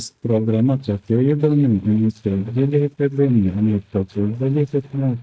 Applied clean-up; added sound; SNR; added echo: neural mask model DeepFilterNet 3.